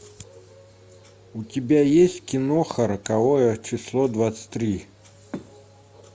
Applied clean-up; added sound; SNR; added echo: none; none; none; none.